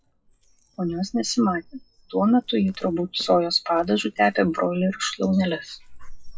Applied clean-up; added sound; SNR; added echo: classical method WPE with log-MMSE.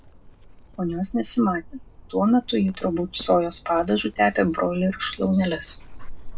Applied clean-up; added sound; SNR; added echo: none; Dog; 15 dB; reverberation time 0.2 s.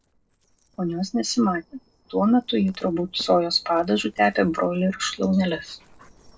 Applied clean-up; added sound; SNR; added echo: neural separator model SepFormer DNS4.